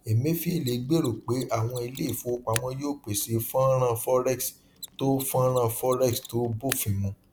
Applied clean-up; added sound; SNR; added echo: none; Mechanisms; 17 dB; none.